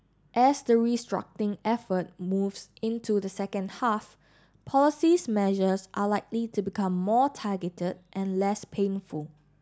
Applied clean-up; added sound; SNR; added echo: none; none; none; none.